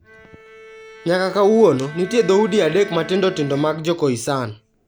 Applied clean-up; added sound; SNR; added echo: none; Bowed string instrument; 19 dB; none.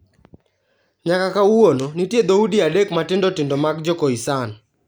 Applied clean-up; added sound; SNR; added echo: none; none; none; none.